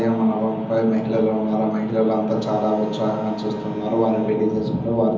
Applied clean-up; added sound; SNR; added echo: none; Wind instrument, woodwind instrument; 20 dB; reverberation time 0.9 s.